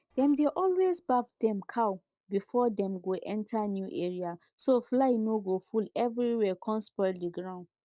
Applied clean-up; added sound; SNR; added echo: neural separator model SepFormer DNS4.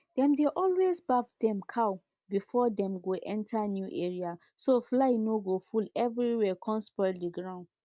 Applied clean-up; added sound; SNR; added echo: none; none; none; none.